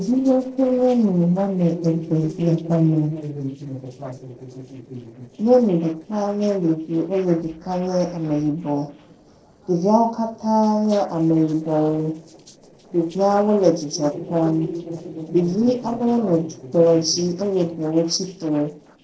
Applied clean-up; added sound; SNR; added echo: neural separator model SepFormer DNS4.